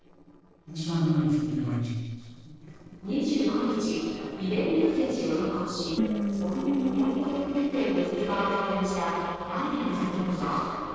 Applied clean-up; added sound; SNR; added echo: neural separator model SepFormer DNS4.